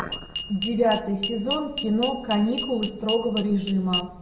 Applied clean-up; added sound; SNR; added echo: none; Glass; 3 dB; reverberation time 0.7 s.